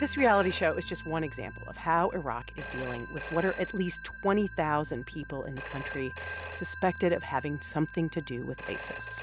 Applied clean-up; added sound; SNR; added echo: none; Telephone; 2 dB; none.